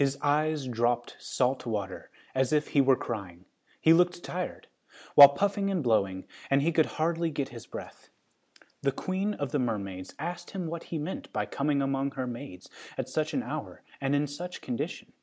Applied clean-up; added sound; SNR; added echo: none; none; none; none.